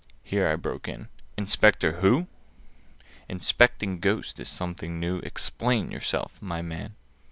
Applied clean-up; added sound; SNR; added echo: none; none; none; none.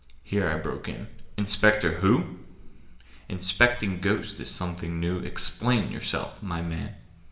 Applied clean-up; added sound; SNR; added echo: none; none; none; reverberation time 0.8 s.